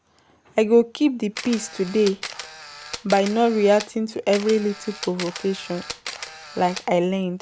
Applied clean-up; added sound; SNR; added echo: none; Camera; 13 dB; none.